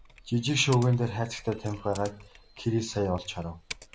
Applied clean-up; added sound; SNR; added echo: none; Typing + Keys jangling; 19 dB; none.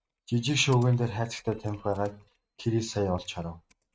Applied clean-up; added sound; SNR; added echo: neural mask model RNNoise.